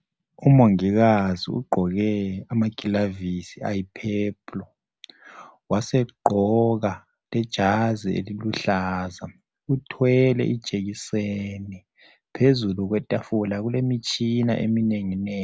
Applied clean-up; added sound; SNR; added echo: none; none; none; none.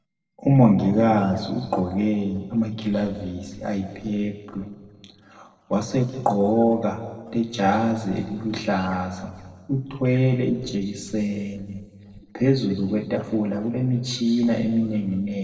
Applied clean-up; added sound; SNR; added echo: neural separator model SepFormer DNS4.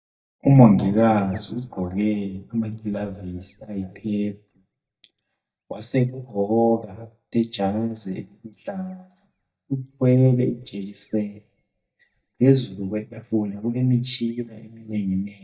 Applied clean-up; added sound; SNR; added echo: neural mask model DeepFilterNet 3.